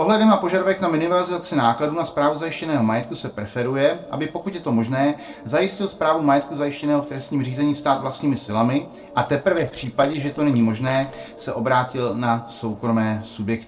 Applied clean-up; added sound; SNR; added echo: neural separator model SepFormer DNS4.